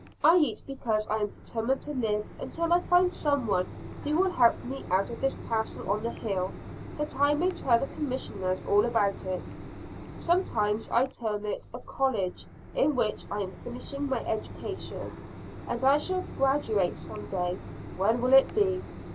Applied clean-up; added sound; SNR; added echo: none; Mechanisms; 12 dB; none.